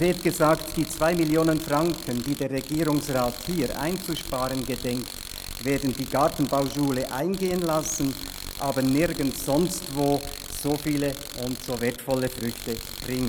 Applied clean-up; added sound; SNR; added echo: none; Tools; 11 dB; none.